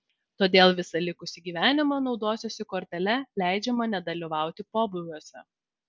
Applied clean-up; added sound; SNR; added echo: none; none; none; none.